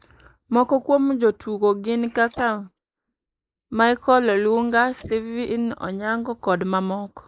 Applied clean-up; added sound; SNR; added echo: neural mask model Resemble Enhance denoiser.